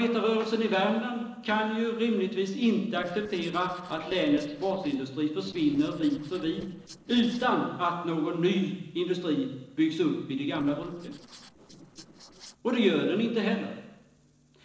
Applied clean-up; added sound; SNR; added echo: neural separator model SepFormer DNS4.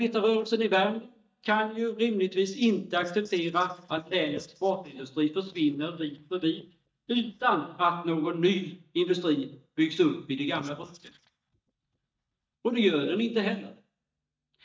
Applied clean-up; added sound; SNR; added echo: neural mask model DeepFilterNet 3.